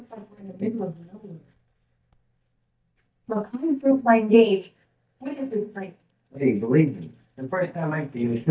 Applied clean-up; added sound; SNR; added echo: neural mask model DeepFilterNet 3.